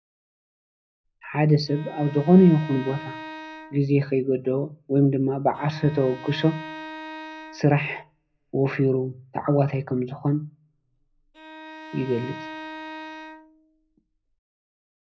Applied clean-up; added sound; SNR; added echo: none; Bowed string instrument; 16 dB; reverberation time 0.5 s.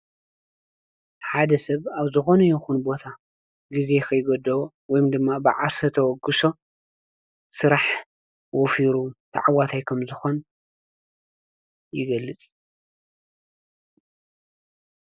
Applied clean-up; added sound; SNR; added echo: none; none; none; none.